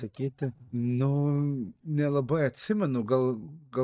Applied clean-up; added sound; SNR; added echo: neural mask model DeepFilterNet 3.